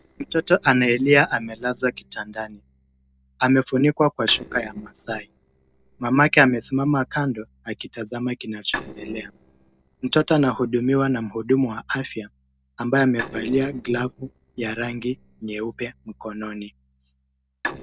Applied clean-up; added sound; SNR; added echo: neural separator model SepFormer DNS4.